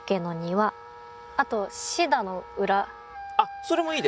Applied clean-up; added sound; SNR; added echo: none; Wind instrument, woodwind instrument; 15 dB; none.